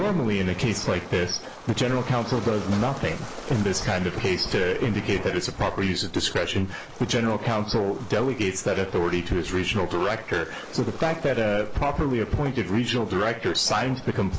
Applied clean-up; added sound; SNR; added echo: none; Waves, surf; 13 dB; none.